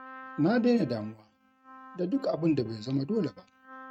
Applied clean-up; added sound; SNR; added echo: neural mask model RNNoise.